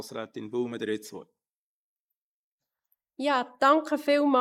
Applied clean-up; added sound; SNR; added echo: neural mask model Resemble Enhance denoiser.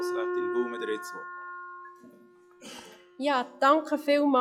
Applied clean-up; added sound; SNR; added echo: classical method log-MMSE.